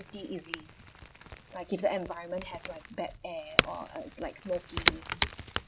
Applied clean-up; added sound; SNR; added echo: none; Crack / Crackle; -2 dB; none.